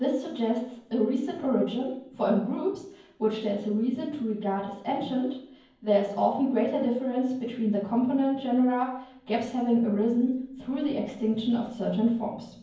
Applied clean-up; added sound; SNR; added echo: none; none; none; reverberation time 0.9 s.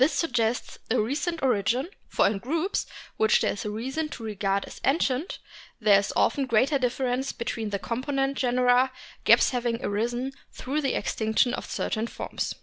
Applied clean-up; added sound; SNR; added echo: none; none; none; none.